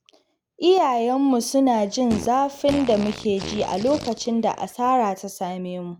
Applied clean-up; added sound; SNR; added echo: none; Fart; 13 dB; none.